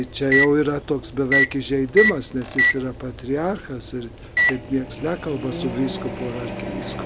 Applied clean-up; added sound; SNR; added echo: none; Microwave oven; 2 dB; none.